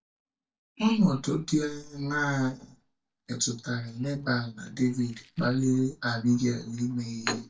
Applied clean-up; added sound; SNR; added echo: neural mask model DeepFilterNet 3.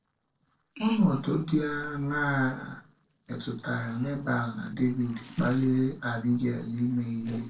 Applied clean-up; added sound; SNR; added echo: neural separator model SepFormer DNS4.